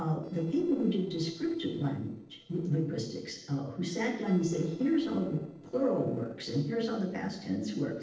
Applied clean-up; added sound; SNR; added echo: neural separator model SepFormer DNS4.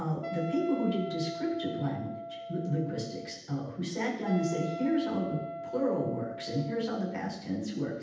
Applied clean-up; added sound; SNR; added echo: none; Wind instrument, woodwind instrument; 8 dB; reverberation time 0.9 s.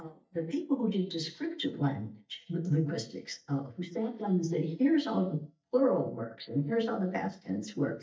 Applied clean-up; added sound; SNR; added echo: neural mask model DeepFilterNet 3.